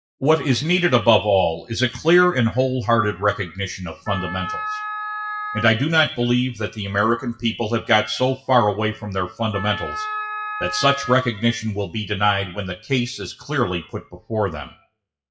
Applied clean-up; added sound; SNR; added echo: classical method WPE with log-MMSE.